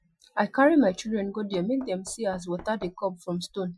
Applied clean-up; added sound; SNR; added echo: classical method Wiener filter.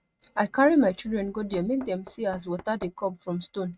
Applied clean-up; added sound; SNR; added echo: neural mask model RNNoise.